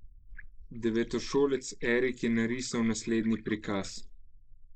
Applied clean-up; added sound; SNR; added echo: neural mask model Resemble Enhance denoiser.